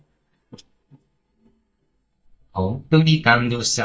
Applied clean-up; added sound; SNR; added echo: neural mask model DeepFilterNet 3.